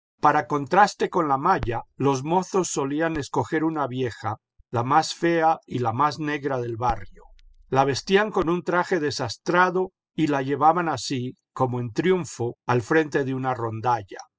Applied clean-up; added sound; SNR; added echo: classical method spectral subtraction.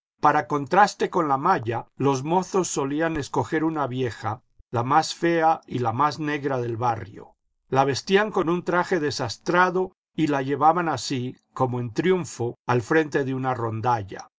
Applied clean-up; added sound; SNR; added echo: neural mask model Resemble Enhance denoiser.